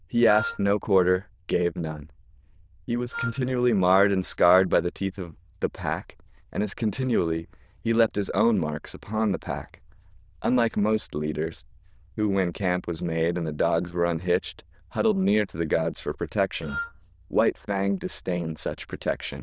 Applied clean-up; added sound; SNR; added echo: neural diffusion model UNIVERSE++.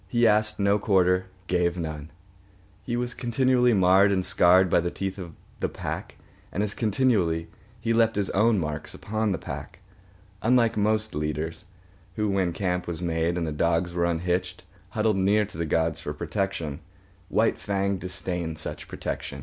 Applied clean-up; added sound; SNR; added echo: none; none; none; none.